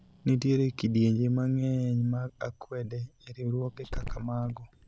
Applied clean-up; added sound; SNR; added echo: none; Growling; 15 dB; none.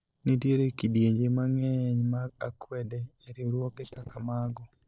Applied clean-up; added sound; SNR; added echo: neural separator model SepFormer DNS4.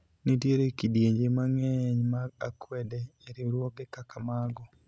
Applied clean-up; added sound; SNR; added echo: none; none; none; none.